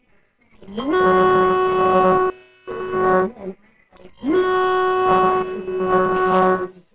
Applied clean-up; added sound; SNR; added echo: neural separator model SepFormer WHAMR!.